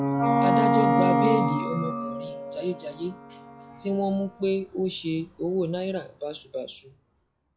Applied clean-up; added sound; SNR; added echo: classical method log-MMSE.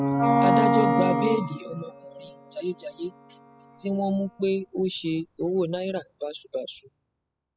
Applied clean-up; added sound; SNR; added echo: classical method spectral subtraction.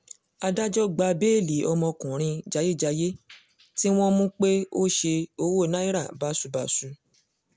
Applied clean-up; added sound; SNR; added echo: none; none; none; none.